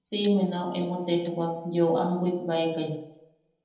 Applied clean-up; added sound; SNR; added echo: neural separator model SepFormer DNS4.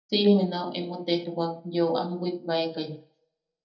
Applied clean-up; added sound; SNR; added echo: neural mask model DeepFilterNet 3.